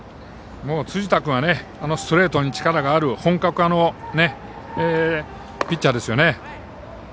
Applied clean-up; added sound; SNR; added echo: none; none; none; none.